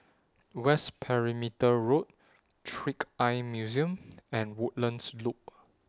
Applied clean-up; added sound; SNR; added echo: none; none; none; none.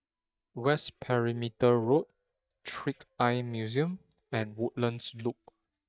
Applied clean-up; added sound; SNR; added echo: neural mask model DeepFilterNet 3.